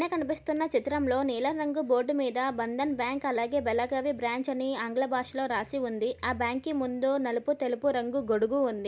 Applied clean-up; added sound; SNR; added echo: none; none; none; none.